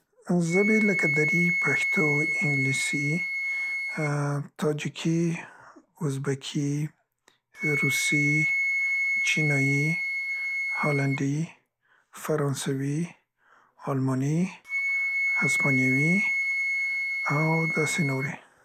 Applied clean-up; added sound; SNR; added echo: none; Wind instrument, woodwind instrument; 0 dB; none.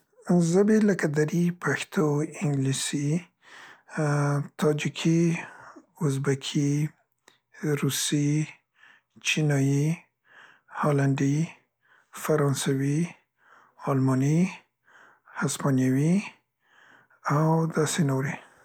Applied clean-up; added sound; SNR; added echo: none; none; none; none.